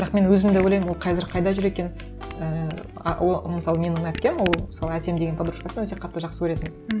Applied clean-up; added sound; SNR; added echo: none; Camera; 16 dB; none.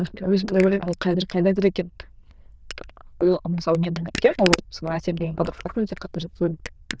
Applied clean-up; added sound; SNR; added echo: neural diffusion model UNIVERSE++.